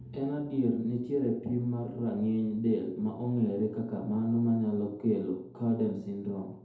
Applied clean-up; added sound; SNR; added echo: none; none; none; reverberation time 2.1 s.